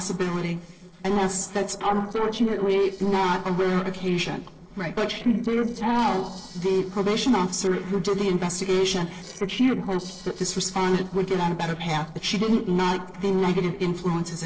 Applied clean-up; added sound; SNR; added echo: neural separator model SepFormer DNS4.